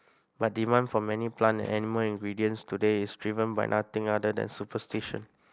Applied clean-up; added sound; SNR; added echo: neural mask model Resemble Enhance denoiser.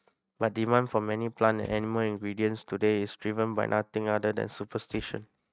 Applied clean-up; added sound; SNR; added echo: neural mask model RNNoise.